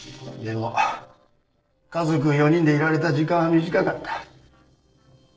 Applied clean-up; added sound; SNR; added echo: neural separator model SepFormer DNS4.